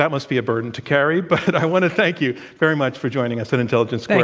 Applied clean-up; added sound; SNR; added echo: none; none; none; none.